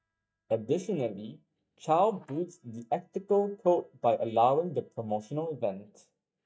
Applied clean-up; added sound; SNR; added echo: neural mask model DeepFilterNet 3.